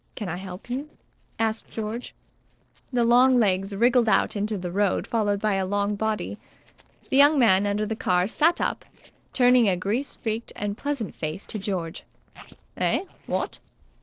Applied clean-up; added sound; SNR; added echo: neural separator model SepFormer DNS4.